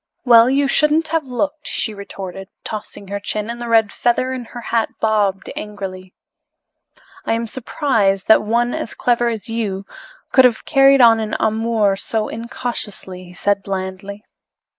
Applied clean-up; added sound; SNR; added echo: neural mask model Resemble Enhance denoiser.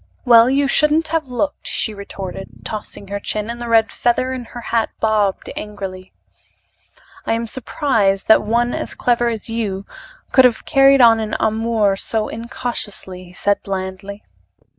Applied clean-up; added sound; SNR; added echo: neural mask model RNNoise.